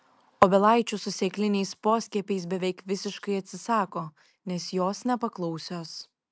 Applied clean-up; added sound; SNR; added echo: none; none; none; none.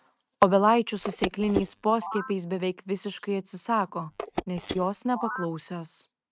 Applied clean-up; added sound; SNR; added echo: neural mask model RNNoise.